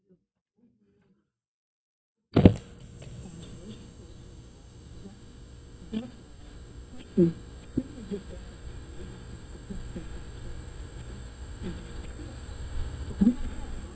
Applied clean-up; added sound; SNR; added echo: neural mask model DeepFilterNet 3.